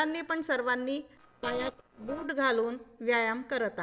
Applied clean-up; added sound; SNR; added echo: neural separator model SepFormer DNS4.